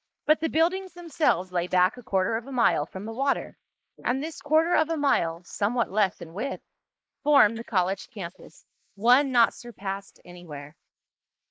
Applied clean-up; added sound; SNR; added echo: neural mask model Resemble Enhance denoiser.